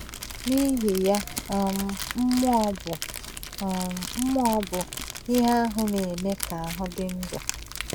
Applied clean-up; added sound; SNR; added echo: none; Crumpling, crinkling; 9 dB; none.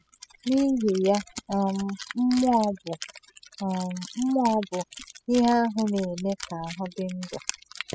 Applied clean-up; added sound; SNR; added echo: classical method spectral subtraction.